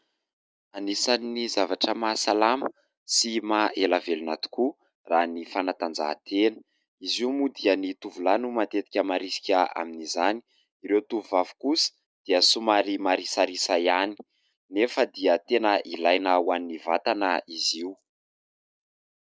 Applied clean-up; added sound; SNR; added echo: none; none; none; none.